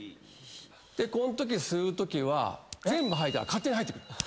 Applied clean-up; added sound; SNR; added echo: none; Hands; 18 dB; none.